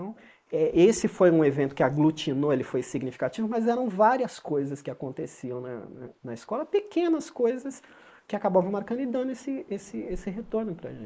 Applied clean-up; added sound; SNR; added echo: neural mask model Resemble Enhance denoiser.